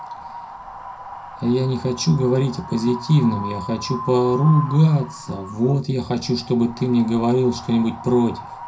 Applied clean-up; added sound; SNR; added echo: none; Wind; 14 dB; reverberation time 0.4 s.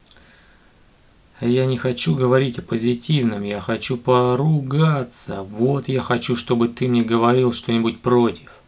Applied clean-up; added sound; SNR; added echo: none; none; none; none.